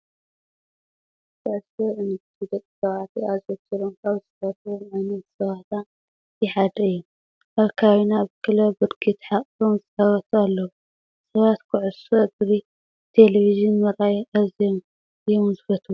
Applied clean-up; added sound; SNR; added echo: none; none; none; none.